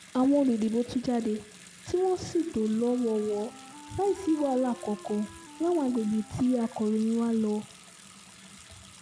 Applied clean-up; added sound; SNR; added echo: none; Wind instrument, woodwind instrument + Bathtub (filling or washing) / Sink (filling or washing) / Water tap, faucet; 19 dB; none.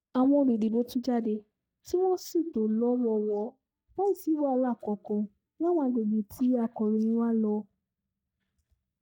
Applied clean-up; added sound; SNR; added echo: neural mask model DeepFilterNet 3.